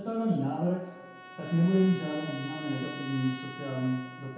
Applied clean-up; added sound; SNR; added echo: none; Trumpet; 15 dB; reverberation time 0.8 s.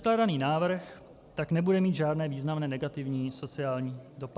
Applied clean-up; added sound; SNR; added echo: none; none; none; none.